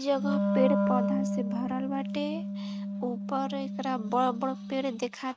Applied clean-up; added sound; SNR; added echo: neural mask model RNNoise.